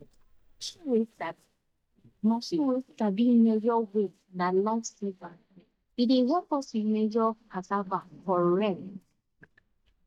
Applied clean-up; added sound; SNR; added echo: neural mask model DeepFilterNet 3.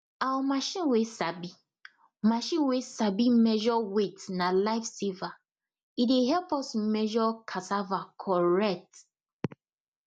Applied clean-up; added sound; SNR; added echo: none; none; none; none.